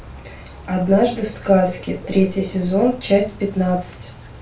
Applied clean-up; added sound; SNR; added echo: none; Bird / Rain; 16 dB; reverberation time 0.3 s.